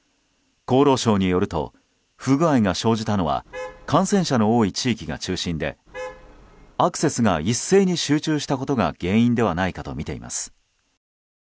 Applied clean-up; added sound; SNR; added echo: none; Traffic noise, roadway noise / Vehicle horn, car horn, honking; 16 dB; none.